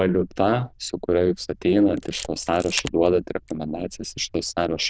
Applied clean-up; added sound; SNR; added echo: neural diffusion model UNIVERSE++.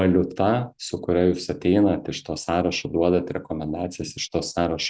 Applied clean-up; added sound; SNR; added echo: none; none; none; none.